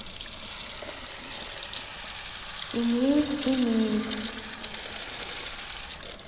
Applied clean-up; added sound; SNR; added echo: none; Sink (filling or washing) / Water tap, faucet; 5 dB; reverberation time 2.3 s.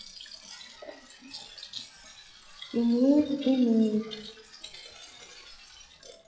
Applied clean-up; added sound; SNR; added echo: classical method WPE with log-MMSE.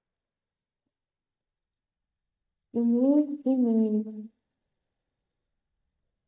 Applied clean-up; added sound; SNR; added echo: neural mask model DeepFilterNet 3.